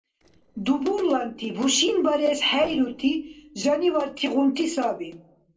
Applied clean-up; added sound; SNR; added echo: neural separator model SepFormer DNS4.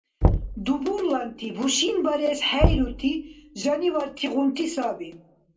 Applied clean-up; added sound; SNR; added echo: none; Knock; 2 dB; reverberation time 0.2 s.